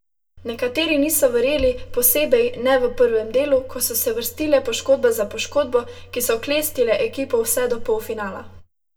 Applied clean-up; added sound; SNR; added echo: none; none; none; reverberation time 0.2 s.